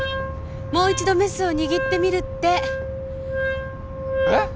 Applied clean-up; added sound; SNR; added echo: none; Wind instrument, woodwind instrument; 4 dB; none.